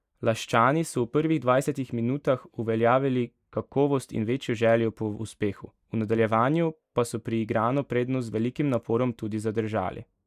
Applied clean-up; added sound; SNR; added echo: neural mask model Resemble Enhance denoiser.